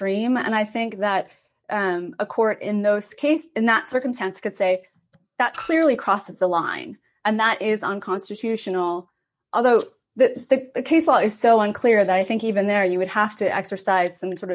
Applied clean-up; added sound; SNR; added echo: neural mask model DeepFilterNet 3.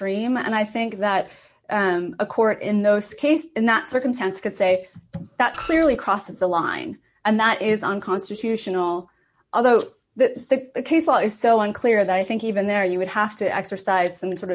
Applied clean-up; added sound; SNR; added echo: none; Printer; 15 dB; none.